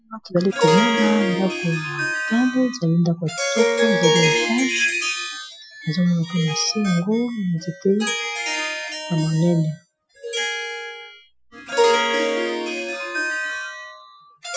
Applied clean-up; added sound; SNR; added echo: classical method Wiener filter.